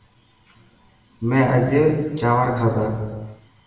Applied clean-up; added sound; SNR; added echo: none; none; none; reverberation time 1.2 s.